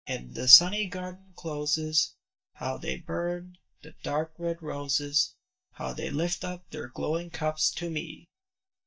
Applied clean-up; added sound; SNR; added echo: neural mask model DeepFilterNet 3.